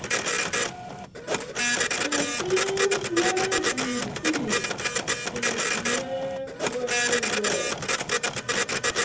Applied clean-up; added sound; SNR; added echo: none; Printer; -5 dB; reverberation time 0.7 s.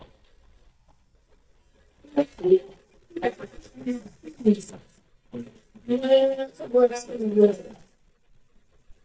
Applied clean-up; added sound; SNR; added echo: neural mask model DeepFilterNet 3.